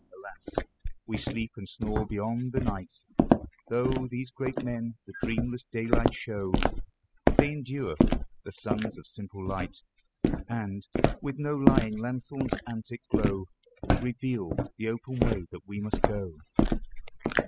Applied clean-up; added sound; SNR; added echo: classical method spectral subtraction.